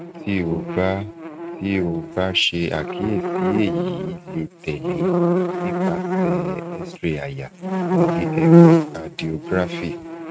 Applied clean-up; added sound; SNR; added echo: neural mask model RNNoise.